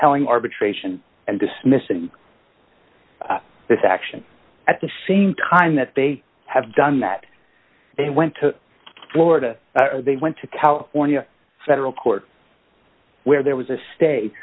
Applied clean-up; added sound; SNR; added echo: none; none; none; none.